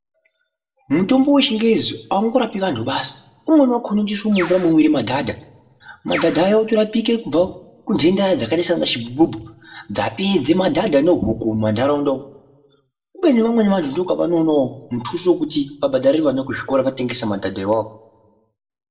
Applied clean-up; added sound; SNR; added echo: neural separator model SepFormer DNS4.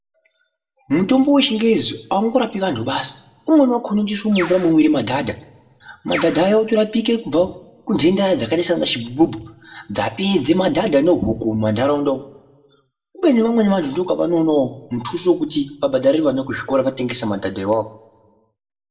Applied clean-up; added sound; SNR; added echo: none; Bird; 9 dB; reverberation time 0.6 s.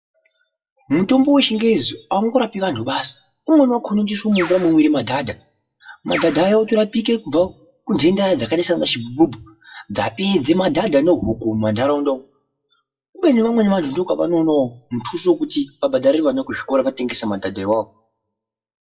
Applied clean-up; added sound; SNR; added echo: classical method WPE with log-MMSE.